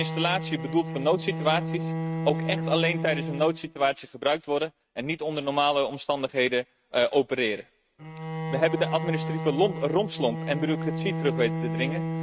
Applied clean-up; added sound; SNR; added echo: neural mask model RNNoise.